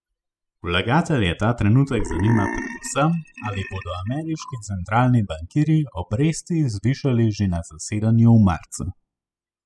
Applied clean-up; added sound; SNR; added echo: classical method spectral subtraction.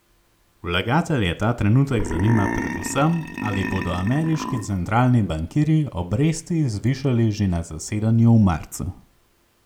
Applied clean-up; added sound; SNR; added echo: none; Burping, eructation; 8 dB; none.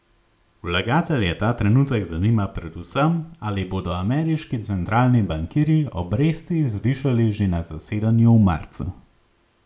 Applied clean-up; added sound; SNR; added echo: none; none; none; none.